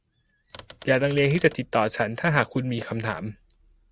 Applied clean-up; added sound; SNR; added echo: none; Typewriter; 20 dB; none.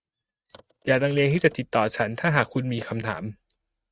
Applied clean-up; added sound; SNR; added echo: neural mask model RNNoise.